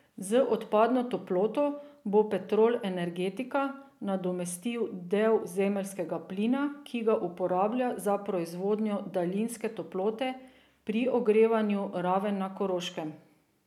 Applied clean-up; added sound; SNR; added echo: none; none; none; none.